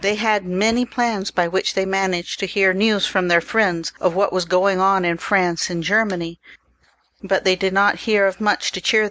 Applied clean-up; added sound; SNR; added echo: none; none; none; none.